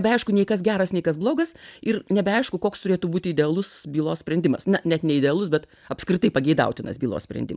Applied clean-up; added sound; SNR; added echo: none; none; none; none.